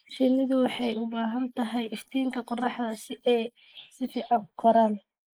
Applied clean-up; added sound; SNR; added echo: neural mask model Resemble Enhance denoiser.